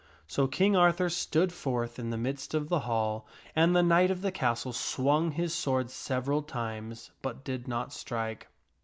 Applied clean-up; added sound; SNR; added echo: none; none; none; none.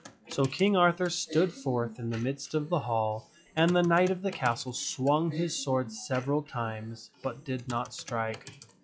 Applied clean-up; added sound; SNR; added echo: classical method log-MMSE.